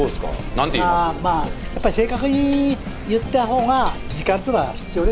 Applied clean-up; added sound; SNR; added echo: none; Water; 7 dB; none.